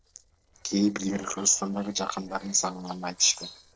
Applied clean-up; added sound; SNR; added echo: neural separator model SepFormer DNS4.